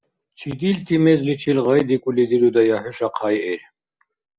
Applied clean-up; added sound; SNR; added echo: none; none; none; none.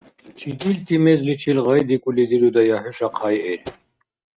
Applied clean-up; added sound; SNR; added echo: neural mask model RNNoise.